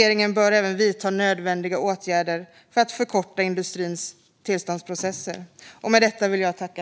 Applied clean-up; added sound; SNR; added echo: none; none; none; none.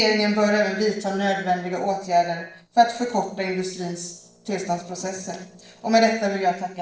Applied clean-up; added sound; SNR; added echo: neural separator model SepFormer DNS4.